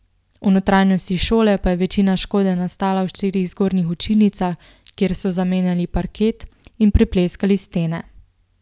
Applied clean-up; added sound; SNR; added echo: none; none; none; none.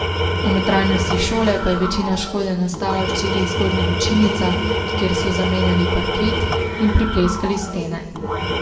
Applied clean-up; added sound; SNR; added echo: none; Tools; 1 dB; reverberation time 1.8 s.